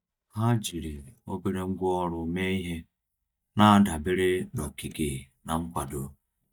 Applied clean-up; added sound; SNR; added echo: neural mask model DeepFilterNet 3.